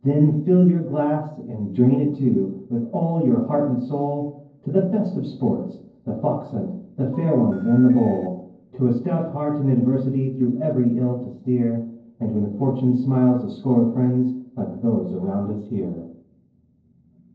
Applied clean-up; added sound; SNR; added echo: neural separator model SepFormer DNS4.